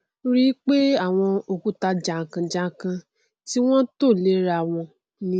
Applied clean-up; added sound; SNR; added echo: none; none; none; none.